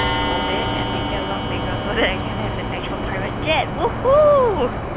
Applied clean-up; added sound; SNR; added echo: none; Clock + Cricket; 2 dB; none.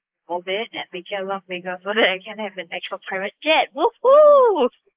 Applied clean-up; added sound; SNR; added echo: neural mask model Resemble Enhance denoiser.